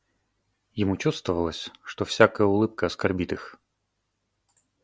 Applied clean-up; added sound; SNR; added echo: none; none; none; none.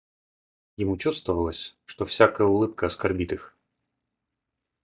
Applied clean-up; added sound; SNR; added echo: neural mask model DeepFilterNet 3.